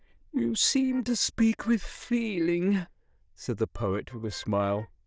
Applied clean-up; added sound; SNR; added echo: neural diffusion model UNIVERSE++.